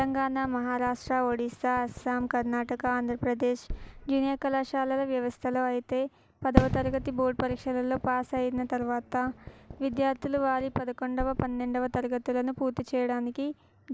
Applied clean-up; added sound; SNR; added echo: none; Fireworks; 10 dB; none.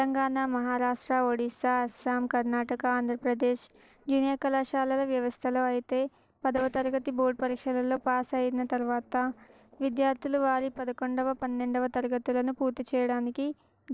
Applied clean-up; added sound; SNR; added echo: neural separator model SepFormer DNS4.